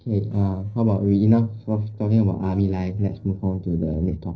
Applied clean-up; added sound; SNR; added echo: neural separator model SepFormer DNS4.